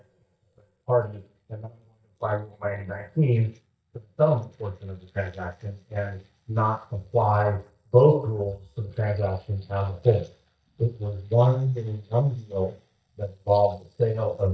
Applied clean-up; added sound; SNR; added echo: neural mask model DeepFilterNet 3.